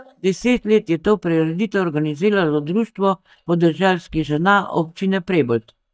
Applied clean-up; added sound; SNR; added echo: neural mask model DeepFilterNet 3.